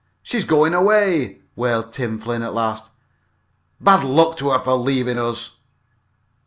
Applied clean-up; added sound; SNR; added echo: none; none; none; none.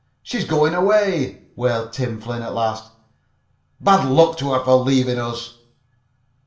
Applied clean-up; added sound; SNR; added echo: none; none; none; reverberation time 0.3 s.